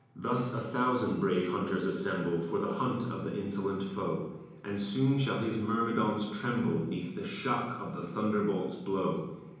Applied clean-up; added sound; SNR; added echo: none; none; none; reverberation time 1.0 s.